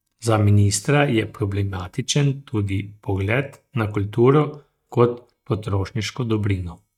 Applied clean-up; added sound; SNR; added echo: neural mask model DeepFilterNet 3.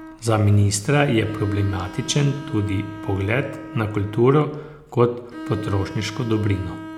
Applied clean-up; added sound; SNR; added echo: none; Bowed string instrument; 14 dB; none.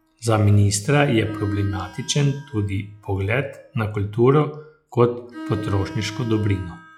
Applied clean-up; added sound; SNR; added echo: classical method log-MMSE.